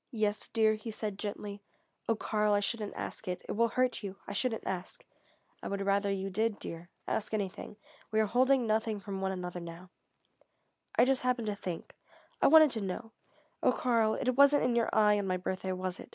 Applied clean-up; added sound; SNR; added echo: none; none; none; none.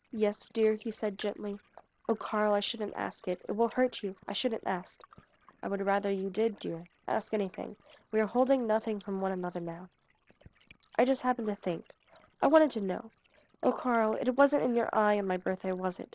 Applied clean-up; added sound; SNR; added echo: neural separator model SepFormer DNS4.